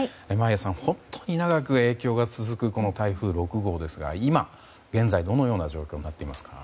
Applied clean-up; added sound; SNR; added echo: none; none; none; none.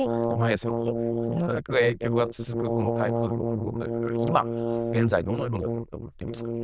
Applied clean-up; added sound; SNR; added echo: neural diffusion model UNIVERSE++.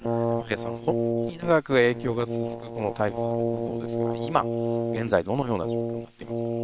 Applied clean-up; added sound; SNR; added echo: neural separator model SepFormer WHAM!.